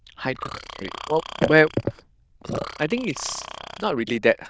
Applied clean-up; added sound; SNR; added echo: neural diffusion model UNIVERSE++.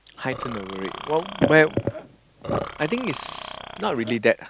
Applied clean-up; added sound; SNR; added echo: none; Burping, eructation; 12 dB; none.